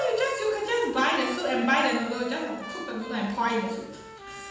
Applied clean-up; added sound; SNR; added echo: none; Trumpet; 15 dB; reverberation time 0.7 s.